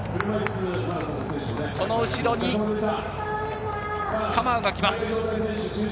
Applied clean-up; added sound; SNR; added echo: none; none; none; none.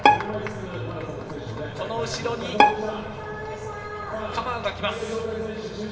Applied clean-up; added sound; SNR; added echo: none; Bowed string instrument; -3 dB; reverberation time 2.1 s.